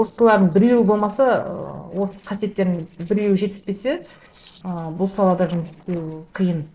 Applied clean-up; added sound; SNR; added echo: neural separator model SepFormer DNS4.